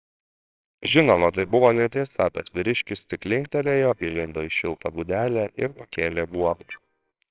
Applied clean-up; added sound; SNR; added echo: neural separator model SepFormer WHAMR!.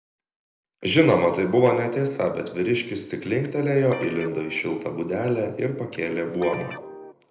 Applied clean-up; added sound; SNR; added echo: none; Guitar; 16 dB; reverberation time 0.7 s.